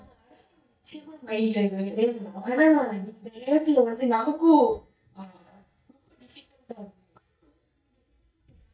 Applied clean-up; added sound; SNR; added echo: neural mask model DeepFilterNet 3.